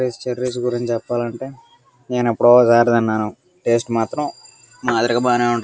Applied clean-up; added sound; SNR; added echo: none; none; none; none.